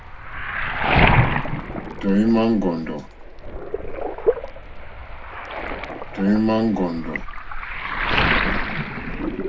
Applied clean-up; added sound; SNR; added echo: none; Waves, surf; -2 dB; reverberation time 0.4 s.